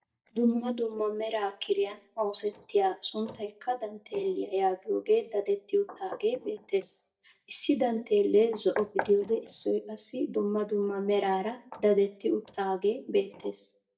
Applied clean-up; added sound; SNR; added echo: neural mask model DeepFilterNet 3.